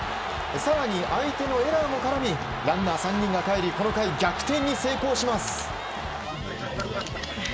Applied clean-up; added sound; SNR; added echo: none; Wind instrument, woodwind instrument; 19 dB; none.